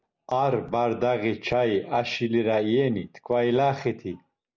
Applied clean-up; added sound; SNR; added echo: none; none; none; none.